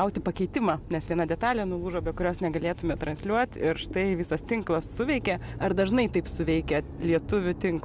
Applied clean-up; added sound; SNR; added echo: none; none; none; none.